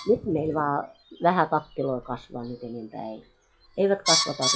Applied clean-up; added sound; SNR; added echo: classical method log-MMSE.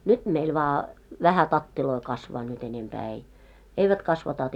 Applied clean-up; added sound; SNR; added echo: none; none; none; none.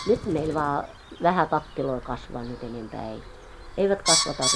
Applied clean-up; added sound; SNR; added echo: none; Bird; 4 dB; none.